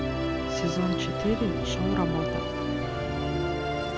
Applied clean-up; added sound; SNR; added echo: none; Musical instrument; -4 dB; none.